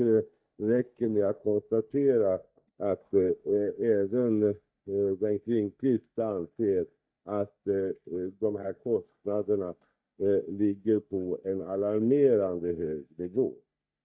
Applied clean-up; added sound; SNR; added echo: neural mask model DeepFilterNet 3.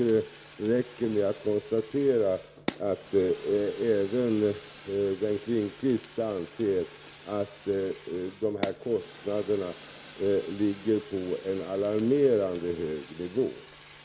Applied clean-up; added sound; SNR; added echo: none; Fire; 18 dB; none.